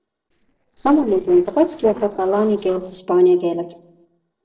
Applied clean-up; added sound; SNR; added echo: neural separator model SepFormer DNS4.